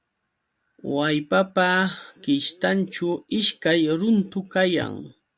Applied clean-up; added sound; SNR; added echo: none; none; none; none.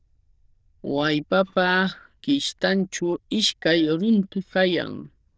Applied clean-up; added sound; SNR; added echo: neural diffusion model UNIVERSE++.